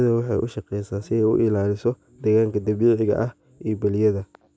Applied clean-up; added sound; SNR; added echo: none; none; none; none.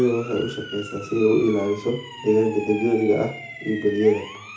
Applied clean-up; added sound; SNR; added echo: none; Siren; 15 dB; reverberation time 0.4 s.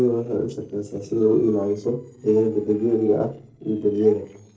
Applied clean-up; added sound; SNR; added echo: neural separator model SepFormer DNS4.